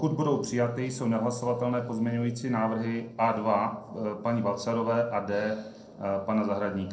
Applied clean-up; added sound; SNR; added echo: neural separator model SepFormer DNS4.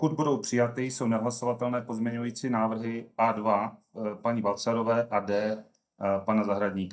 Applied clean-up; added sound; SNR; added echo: neural mask model DeepFilterNet 3.